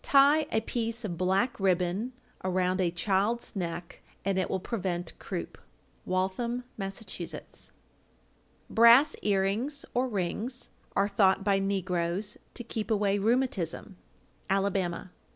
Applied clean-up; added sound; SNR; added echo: none; none; none; none.